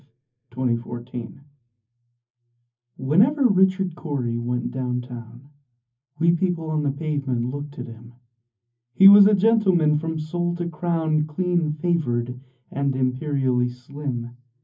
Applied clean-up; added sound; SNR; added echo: none; none; none; reverberation time 0.3 s.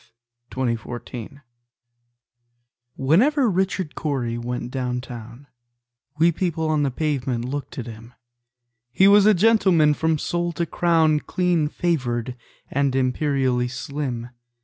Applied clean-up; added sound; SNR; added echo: none; none; none; none.